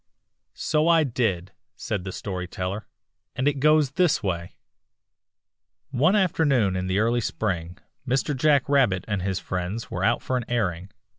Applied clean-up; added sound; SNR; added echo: none; none; none; none.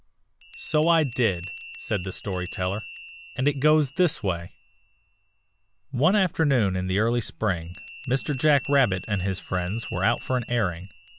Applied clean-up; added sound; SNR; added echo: none; Bell; 11 dB; none.